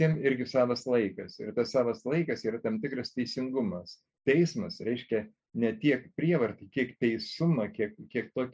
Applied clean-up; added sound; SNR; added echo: none; none; none; none.